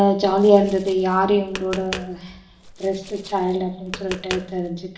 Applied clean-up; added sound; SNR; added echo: none; Tap; 16 dB; reverberation time 0.6 s.